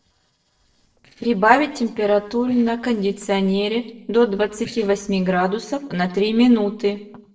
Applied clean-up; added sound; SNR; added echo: neural separator model SepFormer DNS4.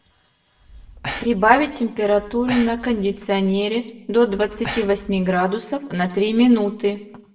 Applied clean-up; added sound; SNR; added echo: none; Breathing; 14 dB; reverberation time 0.6 s.